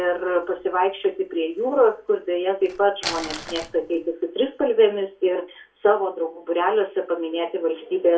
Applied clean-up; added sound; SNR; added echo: none; Crumpling, crinkling; 12 dB; reverberation time 0.2 s.